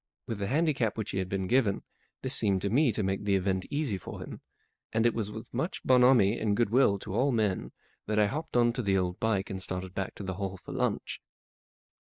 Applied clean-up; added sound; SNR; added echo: neural mask model Resemble Enhance denoiser.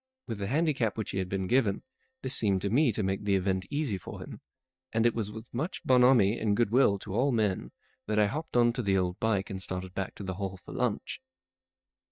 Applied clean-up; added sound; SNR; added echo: neural mask model DeepFilterNet 3.